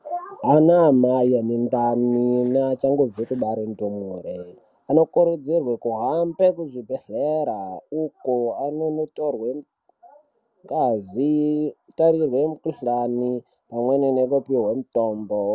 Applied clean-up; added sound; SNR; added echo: none; none; none; none.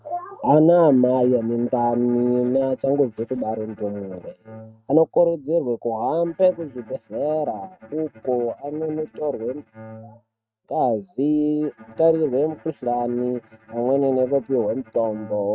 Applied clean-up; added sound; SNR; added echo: neural mask model RNNoise.